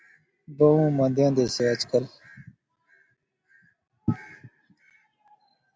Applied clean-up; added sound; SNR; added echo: none; none; none; none.